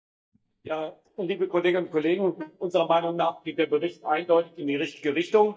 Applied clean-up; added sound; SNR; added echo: neural mask model DeepFilterNet 3.